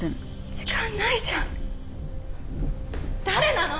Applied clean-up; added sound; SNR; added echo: none; Train; 3 dB; none.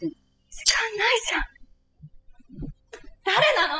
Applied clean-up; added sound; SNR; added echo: classical method spectral subtraction.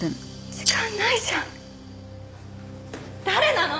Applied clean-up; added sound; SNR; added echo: none; none; none; none.